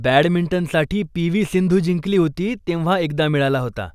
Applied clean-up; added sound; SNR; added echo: none; none; none; none.